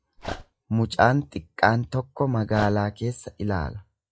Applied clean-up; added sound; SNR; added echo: classical method log-MMSE.